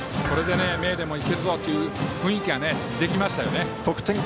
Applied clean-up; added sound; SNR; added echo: none; Thump, thud; 12 dB; none.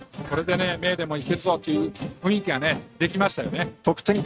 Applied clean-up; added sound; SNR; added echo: neural mask model RNNoise.